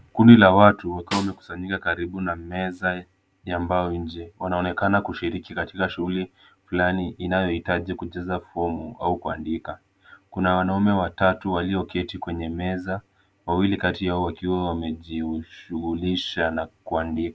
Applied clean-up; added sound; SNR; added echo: none; Snare drum; 13 dB; none.